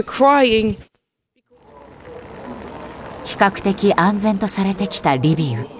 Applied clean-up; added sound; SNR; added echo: none; none; none; none.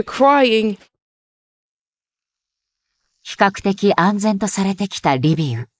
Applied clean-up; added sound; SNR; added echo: neural mask model Resemble Enhance denoiser.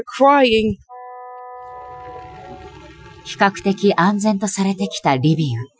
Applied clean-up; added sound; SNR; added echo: classical method Wiener filter.